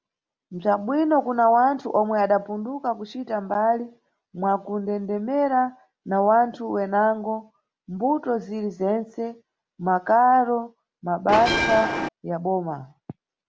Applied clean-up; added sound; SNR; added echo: none; Bell; 0 dB; none.